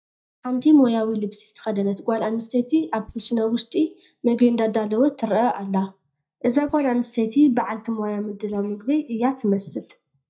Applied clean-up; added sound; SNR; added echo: neural mask model DeepFilterNet 3.